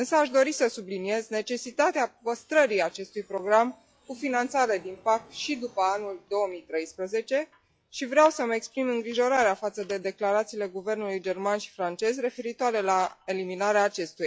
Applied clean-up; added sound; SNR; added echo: classical method log-MMSE.